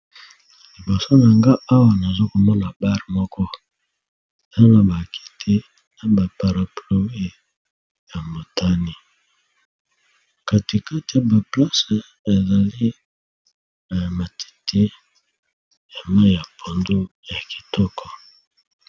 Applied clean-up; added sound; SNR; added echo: none; none; none; none.